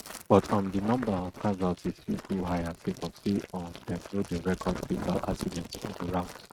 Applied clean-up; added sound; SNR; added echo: neural mask model RNNoise.